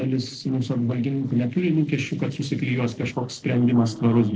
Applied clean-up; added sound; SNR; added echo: neural separator model SepFormer DNS4.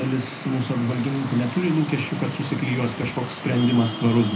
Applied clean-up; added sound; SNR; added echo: none; Traffic noise, roadway noise; 10 dB; reverberation time 0.3 s.